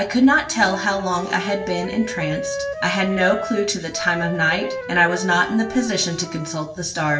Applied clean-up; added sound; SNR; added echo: none; Wind instrument, woodwind instrument; 10 dB; reverberation time 0.6 s.